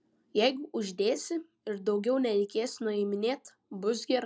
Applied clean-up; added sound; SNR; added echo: none; none; none; none.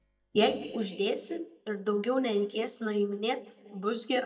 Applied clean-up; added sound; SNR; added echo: neural mask model DeepFilterNet 3.